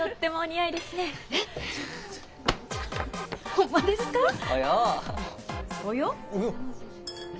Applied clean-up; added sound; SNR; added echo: none; Drum kit; 8 dB; none.